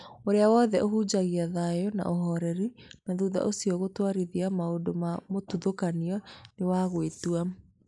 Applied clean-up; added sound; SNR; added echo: neural mask model Resemble Enhance denoiser.